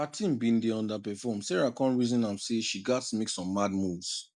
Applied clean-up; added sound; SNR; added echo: none; none; none; none.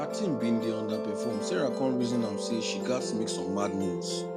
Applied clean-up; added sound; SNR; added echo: none; Musical instrument; 2 dB; none.